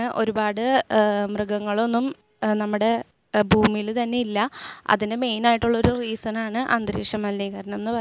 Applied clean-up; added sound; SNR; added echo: none; none; none; none.